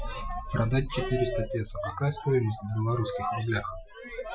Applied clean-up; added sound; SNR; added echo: classical method Wiener filter.